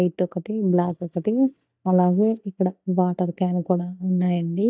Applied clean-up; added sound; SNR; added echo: neural mask model DeepFilterNet 3.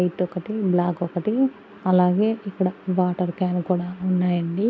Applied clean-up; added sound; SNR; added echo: none; none; none; none.